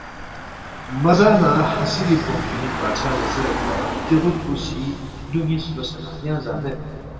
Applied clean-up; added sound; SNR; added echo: none; Engine / Car; 8 dB; reverberation time 2.2 s.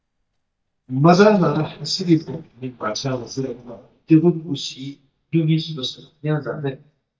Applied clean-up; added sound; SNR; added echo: neural mask model DeepFilterNet 3.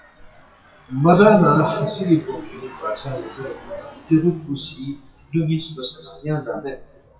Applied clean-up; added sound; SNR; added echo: classical method WPE with log-MMSE.